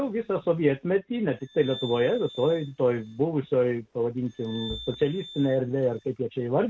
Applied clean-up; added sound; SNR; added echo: none; Glass; 18 dB; none.